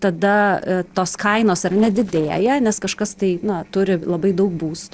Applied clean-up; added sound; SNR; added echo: neural separator model SepFormer DNS4.